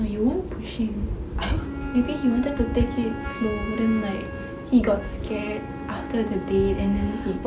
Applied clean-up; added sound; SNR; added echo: none; Wind instrument, woodwind instrument; 12 dB; none.